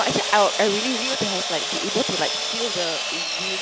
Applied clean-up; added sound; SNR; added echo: none; Sawing; 1 dB; none.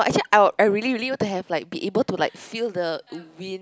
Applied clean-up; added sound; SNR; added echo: none; none; none; none.